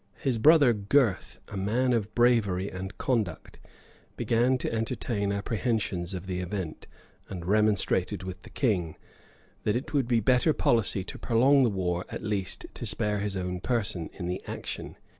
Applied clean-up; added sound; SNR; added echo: none; none; none; none.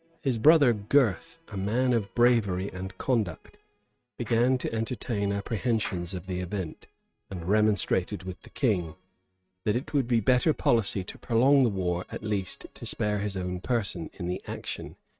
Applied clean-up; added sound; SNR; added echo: neural mask model RNNoise.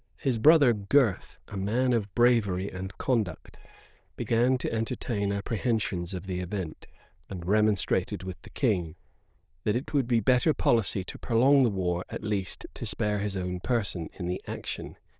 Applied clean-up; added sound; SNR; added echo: neural diffusion model UNIVERSE++.